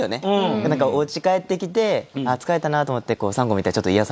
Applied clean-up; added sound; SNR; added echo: none; none; none; none.